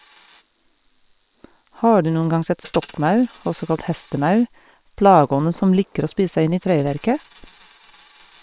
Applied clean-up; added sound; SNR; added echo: neural separator model SepFormer WHAM!.